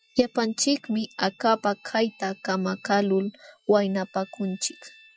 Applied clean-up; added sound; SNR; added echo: classical method Wiener filter.